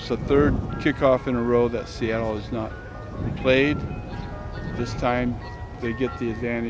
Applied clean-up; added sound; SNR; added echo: none; none; none; none.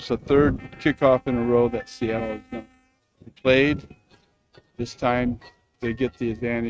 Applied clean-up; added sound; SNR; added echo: neural mask model RNNoise.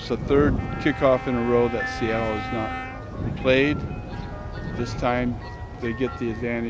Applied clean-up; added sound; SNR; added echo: none; Wind instrument, woodwind instrument + Marimba, xylophone; 11 dB; none.